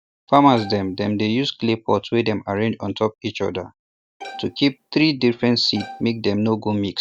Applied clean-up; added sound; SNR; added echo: none; Bowed string instrument; 18 dB; none.